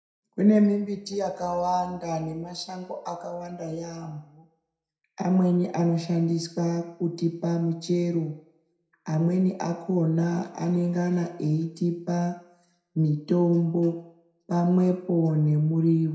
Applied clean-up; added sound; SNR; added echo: none; none; none; reverberation time 0.5 s.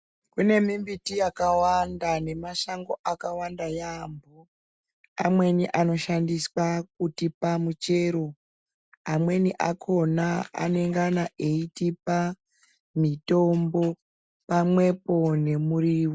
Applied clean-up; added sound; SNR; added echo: none; none; none; none.